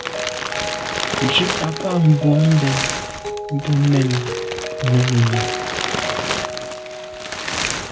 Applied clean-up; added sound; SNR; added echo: none; Mallet percussion + Crumpling, crinkling; 4 dB; none.